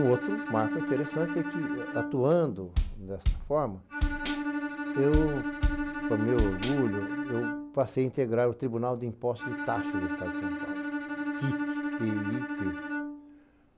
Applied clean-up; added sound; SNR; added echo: none; Bass drum + Bowed string instrument; 1 dB; none.